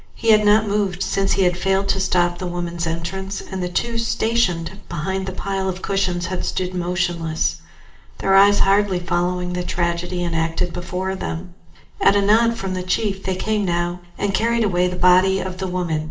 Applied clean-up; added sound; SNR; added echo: none; none; none; reverberation time 0.4 s.